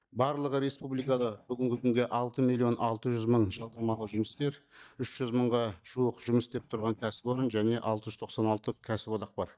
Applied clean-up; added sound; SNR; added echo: neural mask model DeepFilterNet 3.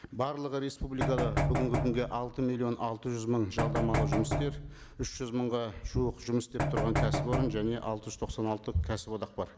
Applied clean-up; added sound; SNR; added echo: none; Knock; -1 dB; none.